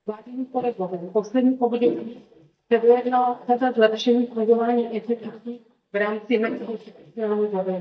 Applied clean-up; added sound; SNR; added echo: neural mask model DeepFilterNet 3.